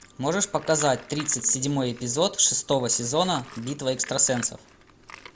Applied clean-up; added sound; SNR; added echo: none; Tools; 20 dB; none.